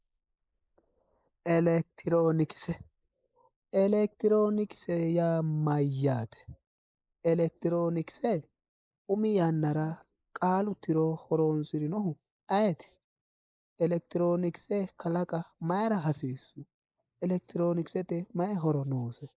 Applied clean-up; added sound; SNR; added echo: neural mask model Resemble Enhance denoiser.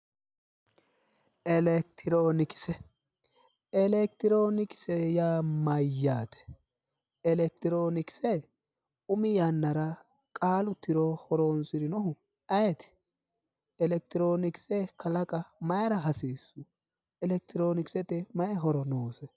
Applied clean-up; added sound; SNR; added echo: none; none; none; none.